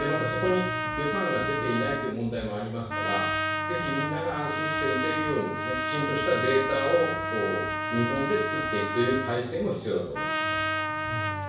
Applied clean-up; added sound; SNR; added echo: none; Trumpet; 1 dB; reverberation time 0.6 s.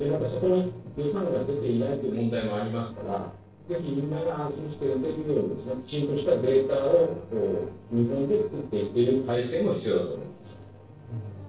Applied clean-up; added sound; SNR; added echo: neural separator model SepFormer DNS4.